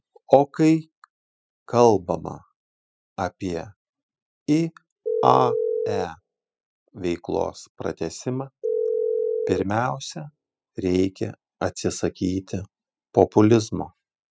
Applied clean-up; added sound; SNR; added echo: classical method spectral subtraction.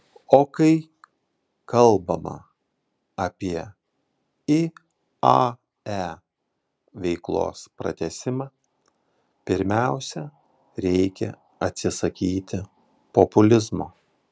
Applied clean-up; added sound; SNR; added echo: none; none; none; none.